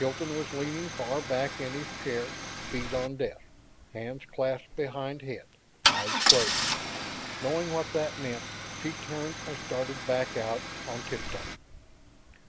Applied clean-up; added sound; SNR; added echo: none; Idling / Engine starting / Car; 0 dB; none.